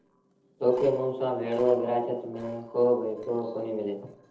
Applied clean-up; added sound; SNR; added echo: neural separator model SepFormer DNS4.